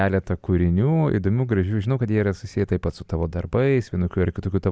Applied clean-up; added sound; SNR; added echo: none; none; none; none.